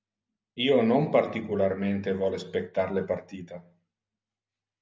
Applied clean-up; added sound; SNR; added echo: none; none; none; none.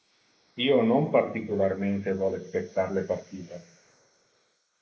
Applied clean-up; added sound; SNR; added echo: neural mask model Resemble Enhance denoiser.